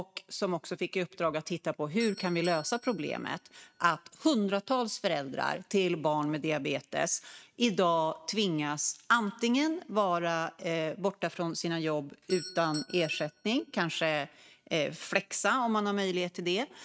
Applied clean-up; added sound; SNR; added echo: neural mask model RNNoise.